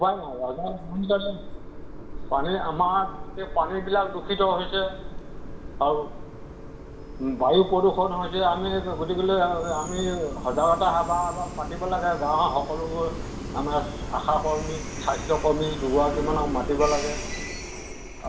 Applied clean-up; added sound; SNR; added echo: none; Train; 8 dB; reverberation time 1.8 s.